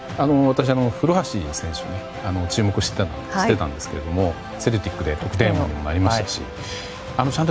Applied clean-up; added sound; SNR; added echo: none; none; none; none.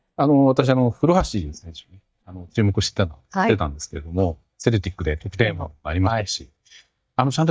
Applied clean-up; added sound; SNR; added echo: neural mask model DeepFilterNet 3.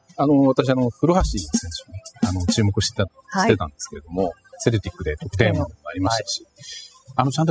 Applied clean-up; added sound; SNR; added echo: classical method spectral subtraction.